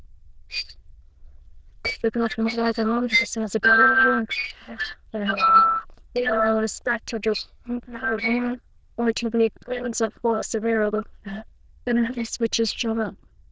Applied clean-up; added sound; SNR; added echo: neural diffusion model UNIVERSE++.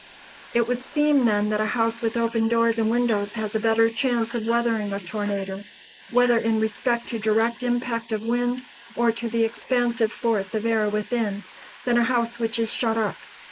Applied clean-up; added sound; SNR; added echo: neural mask model Resemble Enhance denoiser.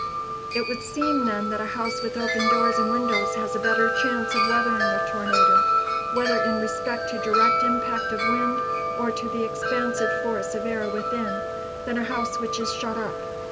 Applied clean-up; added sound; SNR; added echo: none; Wind chime; -4 dB; none.